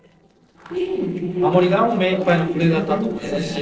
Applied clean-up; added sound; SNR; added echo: neural separator model SepFormer DNS4.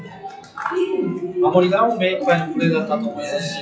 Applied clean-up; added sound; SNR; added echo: classical method WPE with log-MMSE.